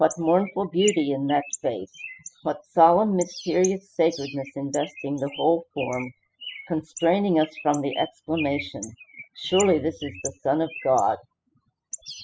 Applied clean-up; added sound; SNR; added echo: classical method spectral subtraction.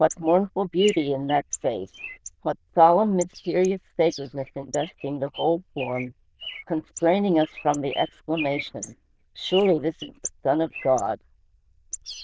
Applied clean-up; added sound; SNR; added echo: neural diffusion model UNIVERSE++.